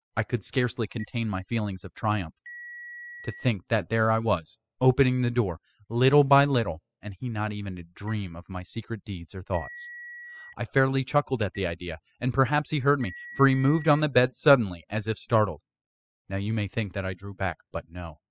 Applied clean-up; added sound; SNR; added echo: classical method spectral subtraction.